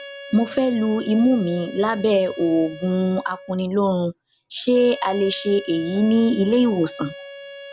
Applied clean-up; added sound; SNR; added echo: none; Wind instrument, woodwind instrument; 17 dB; none.